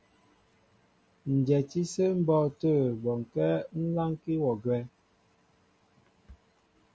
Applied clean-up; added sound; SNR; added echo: none; none; none; none.